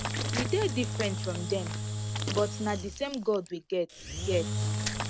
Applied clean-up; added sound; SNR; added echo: none; Engine / Drill; 1 dB; none.